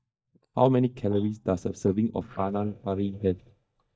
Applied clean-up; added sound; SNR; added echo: neural mask model DeepFilterNet 3.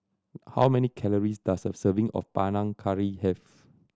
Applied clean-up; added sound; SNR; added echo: none; none; none; none.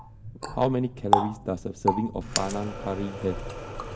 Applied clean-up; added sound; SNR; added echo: none; Water tap, faucet; 1 dB; reverberation time 1.4 s.